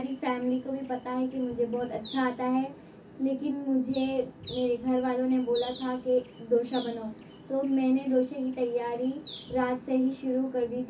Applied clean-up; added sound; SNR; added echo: none; Bird; 18 dB; reverberation time 0.3 s.